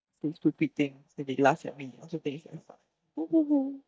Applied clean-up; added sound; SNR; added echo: neural mask model DeepFilterNet 3.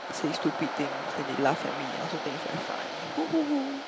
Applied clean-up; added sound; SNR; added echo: none; Waves, surf; 3 dB; none.